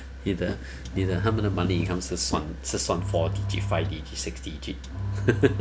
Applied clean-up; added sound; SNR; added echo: none; Engine; 4 dB; none.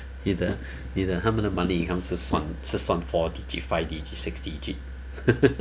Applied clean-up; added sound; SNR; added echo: none; none; none; none.